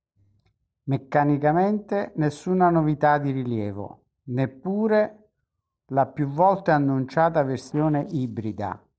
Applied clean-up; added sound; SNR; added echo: neural separator model SepFormer DNS4.